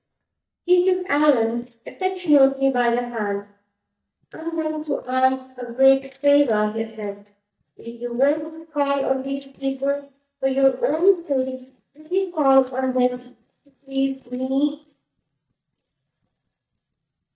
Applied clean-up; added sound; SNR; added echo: neural mask model DeepFilterNet 3.